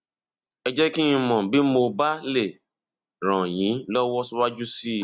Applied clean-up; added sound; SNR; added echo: none; none; none; none.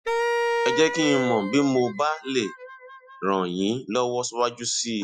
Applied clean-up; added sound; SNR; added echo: classical method Wiener filter.